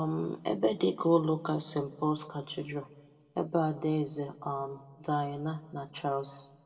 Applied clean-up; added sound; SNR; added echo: none; none; none; reverberation time 1.0 s.